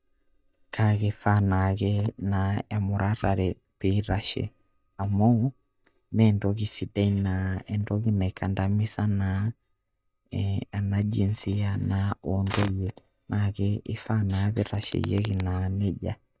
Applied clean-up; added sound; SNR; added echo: neural mask model DeepFilterNet 3.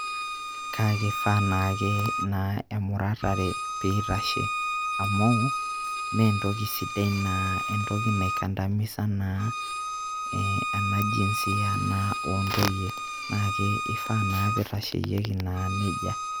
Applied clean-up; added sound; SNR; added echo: none; Bowed string instrument; 4 dB; none.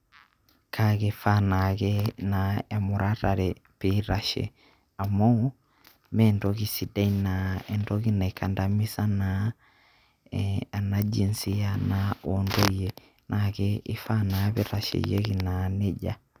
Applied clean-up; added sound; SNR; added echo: none; none; none; none.